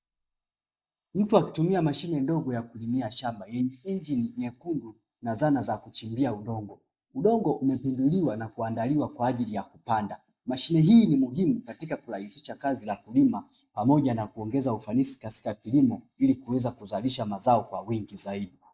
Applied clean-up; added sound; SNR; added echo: neural mask model Resemble Enhance denoiser.